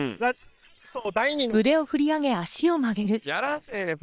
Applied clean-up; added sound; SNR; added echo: neural separator model SepFormer WHAM!.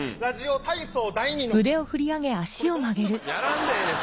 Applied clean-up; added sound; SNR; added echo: none; Run; 20 dB; none.